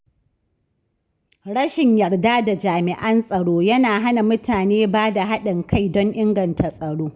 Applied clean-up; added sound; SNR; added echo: none; none; none; none.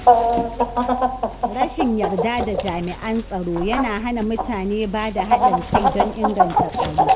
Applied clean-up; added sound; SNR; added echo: none; Chicken, rooster; -4 dB; none.